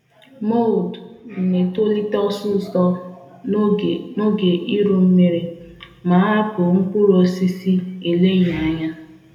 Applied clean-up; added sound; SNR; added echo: none; none; none; reverberation time 0.7 s.